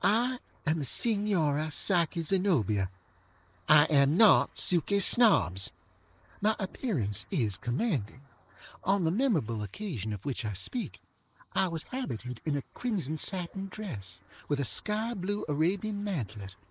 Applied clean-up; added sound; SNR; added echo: neural mask model Resemble Enhance denoiser.